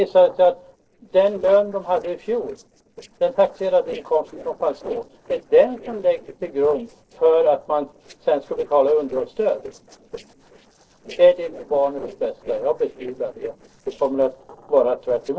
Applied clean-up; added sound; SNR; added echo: neural separator model SepFormer DNS4.